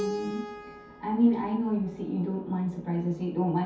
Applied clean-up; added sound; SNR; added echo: none; Keyboard (musical); 12 dB; reverberation time 0.6 s.